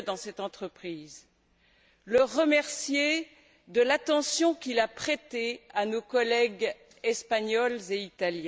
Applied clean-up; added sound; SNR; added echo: none; none; none; none.